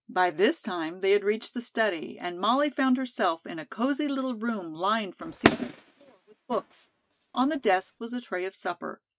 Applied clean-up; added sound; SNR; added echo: neural mask model RNNoise.